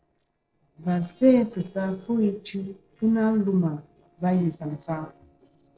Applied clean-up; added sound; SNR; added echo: neural separator model SepFormer DNS4.